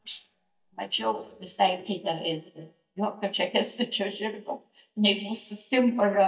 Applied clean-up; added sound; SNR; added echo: neural mask model DeepFilterNet 3.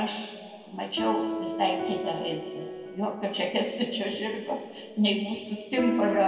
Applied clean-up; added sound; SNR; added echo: none; Piano; 7 dB; reverberation time 1.9 s.